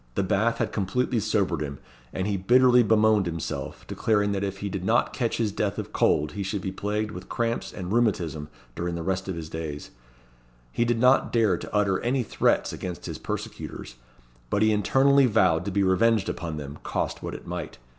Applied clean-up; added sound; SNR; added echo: none; none; none; none.